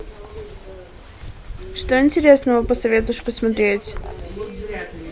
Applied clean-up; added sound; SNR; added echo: none; Waves, surf; 14 dB; none.